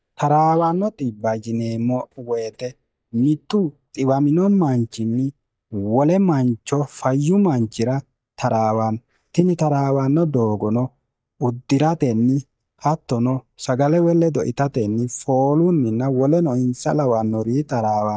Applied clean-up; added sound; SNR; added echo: neural mask model DeepFilterNet 3.